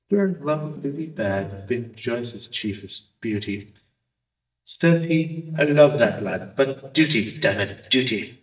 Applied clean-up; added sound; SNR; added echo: neural mask model DeepFilterNet 3.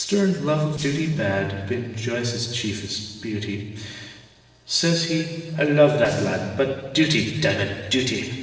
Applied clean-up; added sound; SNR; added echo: neural separator model SepFormer DNS4.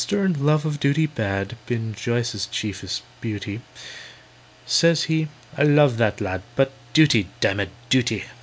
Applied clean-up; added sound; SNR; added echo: none; none; none; none.